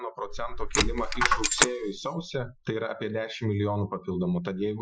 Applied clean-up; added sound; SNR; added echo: classical method Wiener filter.